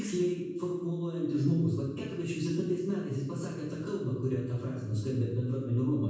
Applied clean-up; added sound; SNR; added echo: none; none; none; reverberation time 1.1 s.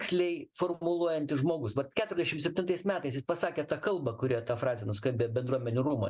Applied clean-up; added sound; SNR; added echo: none; none; none; none.